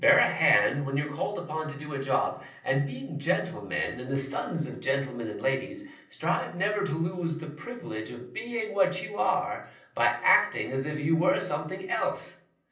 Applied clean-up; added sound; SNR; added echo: none; none; none; reverberation time 0.6 s.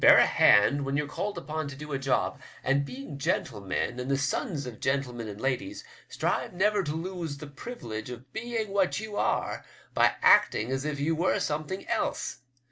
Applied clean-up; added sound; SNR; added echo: none; none; none; none.